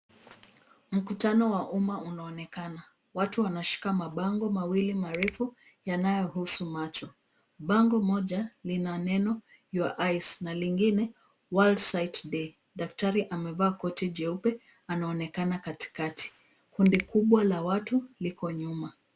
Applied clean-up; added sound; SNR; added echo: none; Finger snapping; 13 dB; none.